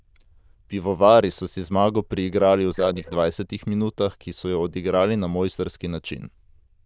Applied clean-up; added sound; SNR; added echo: neural diffusion model UNIVERSE++.